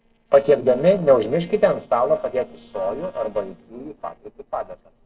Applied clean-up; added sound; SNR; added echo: neural separator model SepFormer DNS4.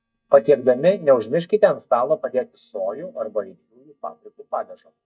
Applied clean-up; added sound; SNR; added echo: neural mask model DeepFilterNet 3.